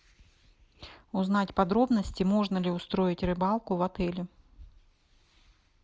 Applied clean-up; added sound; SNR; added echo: none; none; none; none.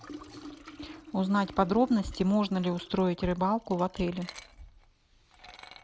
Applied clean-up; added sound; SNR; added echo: none; Liquid; 18 dB; none.